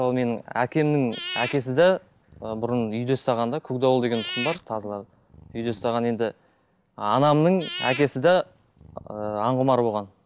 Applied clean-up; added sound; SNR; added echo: none; Meow / Purr; 14 dB; none.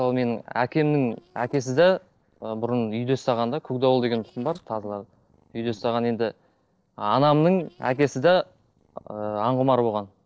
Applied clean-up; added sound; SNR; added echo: neural separator model SepFormer DNS4.